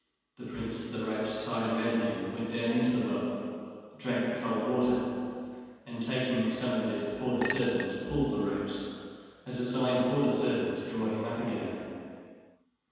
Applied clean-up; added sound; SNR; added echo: none; Chink, clink; 9 dB; reverberation time 2.1 s.